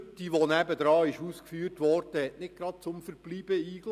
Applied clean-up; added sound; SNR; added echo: none; none; none; none.